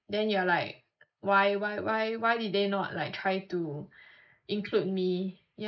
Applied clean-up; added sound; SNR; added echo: neural mask model Resemble Enhance denoiser.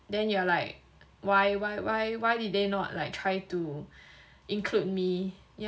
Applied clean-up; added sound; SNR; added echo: none; none; none; none.